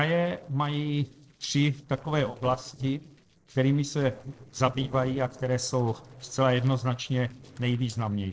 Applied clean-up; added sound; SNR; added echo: neural separator model SepFormer DNS4.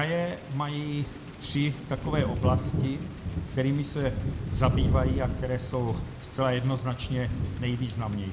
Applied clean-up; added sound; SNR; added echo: none; Thunder / Rain; 2 dB; reverberation time 1.9 s.